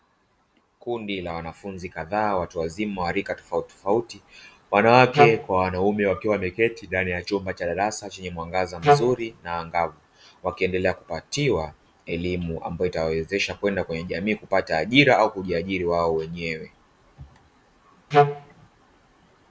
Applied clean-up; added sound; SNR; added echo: none; Wind instrument, woodwind instrument; -5 dB; none.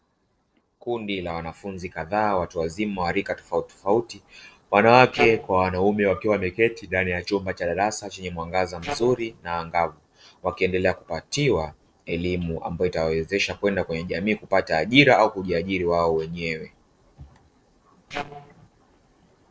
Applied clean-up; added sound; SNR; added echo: neural separator model SepFormer DNS4.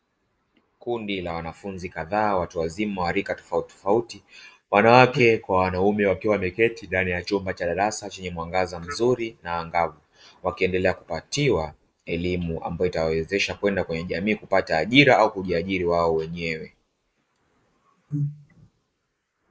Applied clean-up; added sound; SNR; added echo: neural mask model Resemble Enhance denoiser.